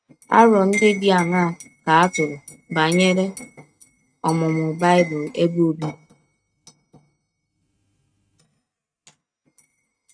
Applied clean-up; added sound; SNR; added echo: neural mask model RNNoise.